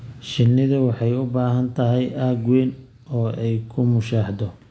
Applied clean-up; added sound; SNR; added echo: none; none; none; none.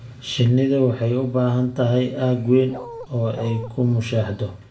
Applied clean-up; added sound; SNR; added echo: none; Bark; 14 dB; reverberation time 0.2 s.